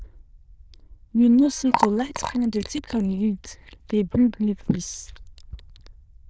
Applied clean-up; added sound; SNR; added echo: neural diffusion model UNIVERSE++.